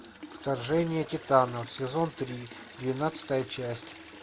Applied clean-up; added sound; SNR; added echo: none; Toilet flush; 15 dB; none.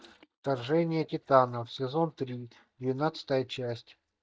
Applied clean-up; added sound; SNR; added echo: neural mask model DeepFilterNet 3.